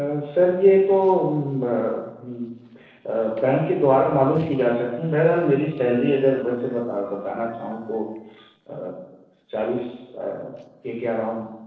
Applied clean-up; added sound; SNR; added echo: neural separator model SepFormer DNS4.